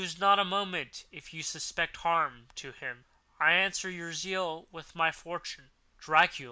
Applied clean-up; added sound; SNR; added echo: none; none; none; none.